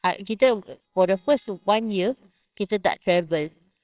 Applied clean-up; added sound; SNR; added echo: neural separator model SepFormer WHAMR!.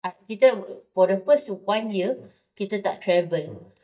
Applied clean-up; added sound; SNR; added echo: neural mask model DeepFilterNet 3.